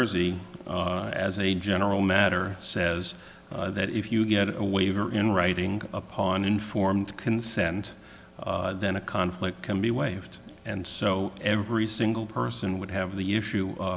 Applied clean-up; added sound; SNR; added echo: none; none; none; none.